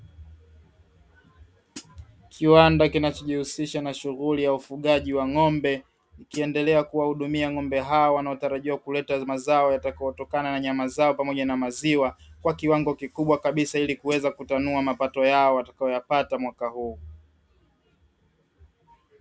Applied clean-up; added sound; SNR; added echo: none; Hi-hat; 19 dB; none.